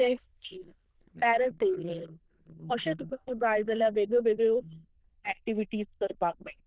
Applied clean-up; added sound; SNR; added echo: neural diffusion model UNIVERSE++.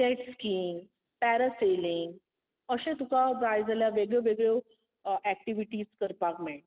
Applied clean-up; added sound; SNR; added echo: none; none; none; none.